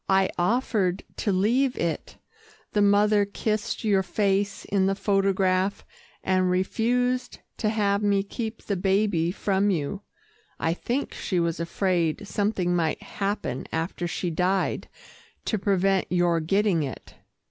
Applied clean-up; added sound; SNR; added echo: none; none; none; none.